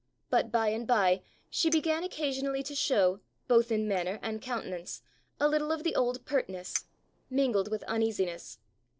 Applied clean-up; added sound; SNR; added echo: neural separator model SepFormer DNS4.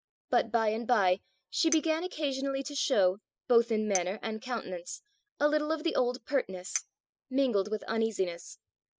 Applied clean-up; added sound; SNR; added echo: classical method spectral subtraction.